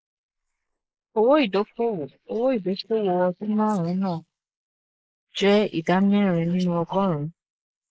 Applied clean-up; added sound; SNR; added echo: neural mask model Resemble Enhance denoiser.